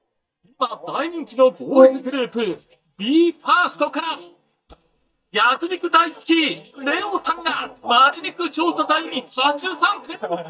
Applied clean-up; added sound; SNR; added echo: neural mask model DeepFilterNet 3.